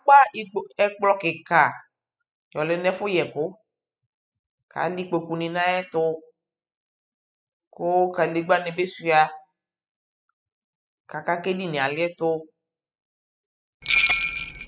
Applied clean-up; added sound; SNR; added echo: classical method spectral subtraction.